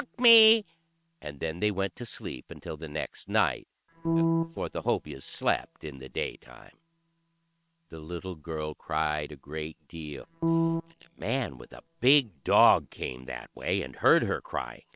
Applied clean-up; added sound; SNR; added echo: neural separator model SepFormer WHAM!.